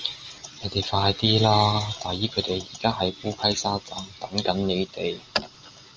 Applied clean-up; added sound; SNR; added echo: none; none; none; none.